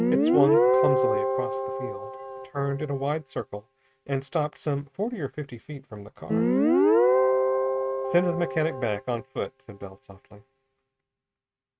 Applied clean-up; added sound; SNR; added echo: neural mask model RNNoise.